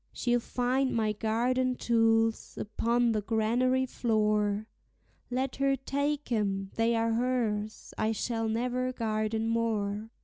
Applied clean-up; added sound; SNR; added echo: none; none; none; none.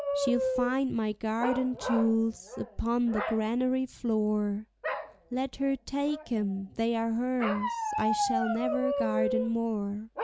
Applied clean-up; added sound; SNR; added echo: none; Bark; 5 dB; none.